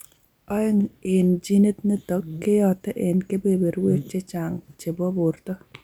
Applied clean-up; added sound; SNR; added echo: none; none; none; none.